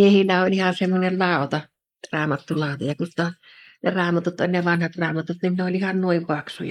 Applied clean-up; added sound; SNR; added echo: neural mask model Resemble Enhance denoiser.